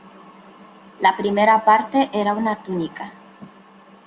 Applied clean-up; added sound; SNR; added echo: none; none; none; none.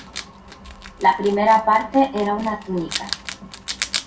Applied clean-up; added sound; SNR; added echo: none; Wild animals; 11 dB; reverberation time 0.2 s.